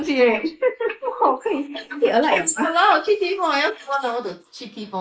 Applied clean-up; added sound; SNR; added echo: neural mask model Resemble Enhance denoiser.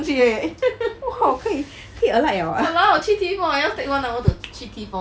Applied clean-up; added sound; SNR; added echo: none; none; none; none.